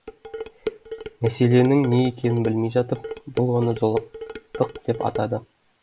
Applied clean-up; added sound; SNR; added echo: none; Dishes, pots, and pans; 11 dB; none.